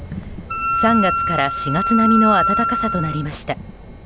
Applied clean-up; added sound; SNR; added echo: none; Wind instrument, woodwind instrument; 0 dB; none.